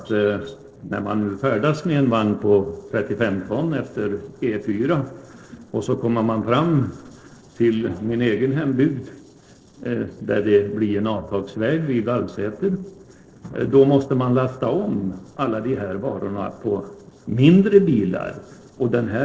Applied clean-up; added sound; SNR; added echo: neural separator model SepFormer DNS4.